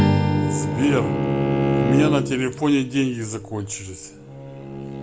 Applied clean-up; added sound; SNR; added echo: none; Bowed string instrument + Strum; -2 dB; none.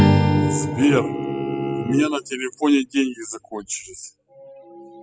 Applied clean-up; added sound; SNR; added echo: classical method spectral subtraction.